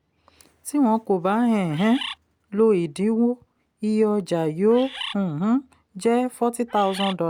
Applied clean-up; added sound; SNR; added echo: none; Bird; 11 dB; none.